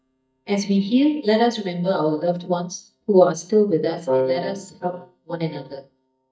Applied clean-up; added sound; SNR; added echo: neural mask model DeepFilterNet 3.